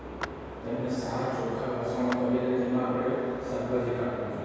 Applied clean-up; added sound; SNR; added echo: none; Clapping; 16 dB; reverberation time 2.2 s.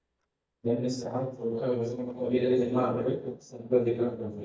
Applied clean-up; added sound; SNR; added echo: neural mask model DeepFilterNet 3.